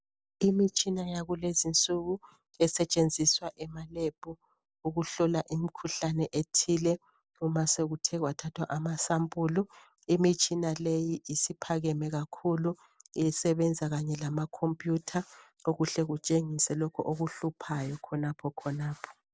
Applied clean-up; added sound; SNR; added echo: none; none; none; none.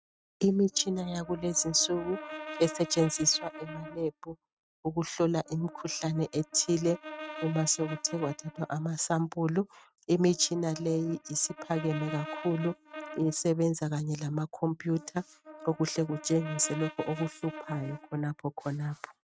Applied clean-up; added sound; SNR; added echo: neural mask model RNNoise.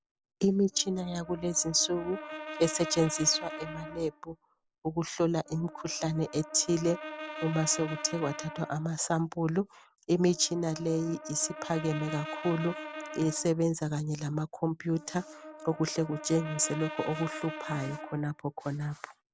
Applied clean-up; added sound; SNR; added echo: none; Brass instrument; 12 dB; none.